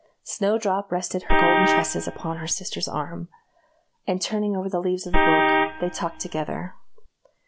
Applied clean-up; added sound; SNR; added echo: none; Vehicle horn, car horn, honking; -5 dB; none.